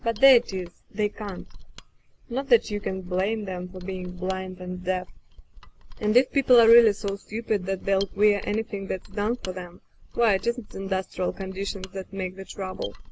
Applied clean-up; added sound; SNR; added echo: none; Mechanisms; 16 dB; none.